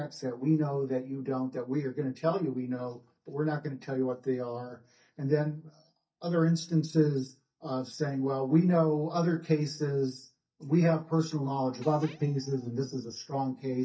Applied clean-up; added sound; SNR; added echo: neural mask model DeepFilterNet 3.